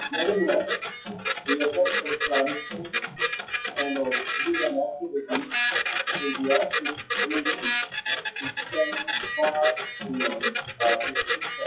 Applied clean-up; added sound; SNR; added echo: classical method WPE with log-MMSE.